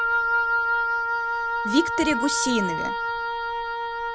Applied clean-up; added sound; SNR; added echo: none; Wind instrument, woodwind instrument; -4 dB; none.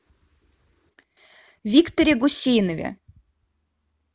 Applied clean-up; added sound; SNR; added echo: none; none; none; none.